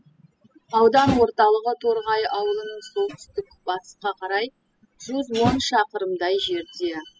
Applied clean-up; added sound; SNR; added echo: classical method spectral subtraction.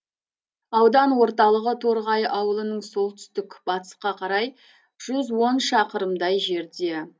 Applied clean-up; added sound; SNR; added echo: none; none; none; none.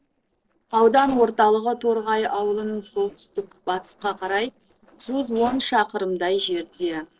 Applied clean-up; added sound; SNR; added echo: neural separator model SepFormer DNS4.